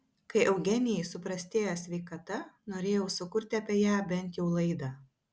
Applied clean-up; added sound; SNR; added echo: none; none; none; none.